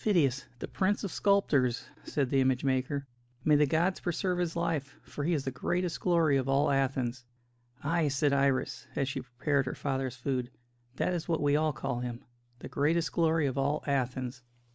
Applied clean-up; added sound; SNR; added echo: none; none; none; none.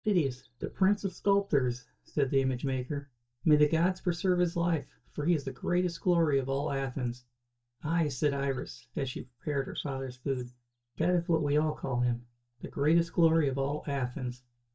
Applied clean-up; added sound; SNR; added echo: neural mask model DeepFilterNet 3.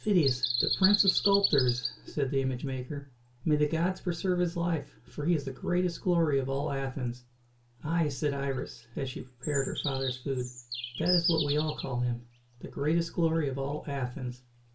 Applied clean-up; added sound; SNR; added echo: none; Bird vocalization, bird call, bird song; 8 dB; reverberation time 0.2 s.